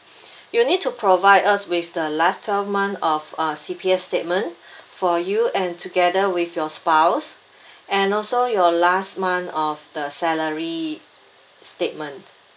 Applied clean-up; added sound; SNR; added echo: none; none; none; none.